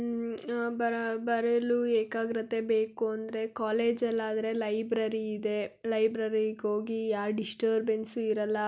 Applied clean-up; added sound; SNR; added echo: none; none; none; none.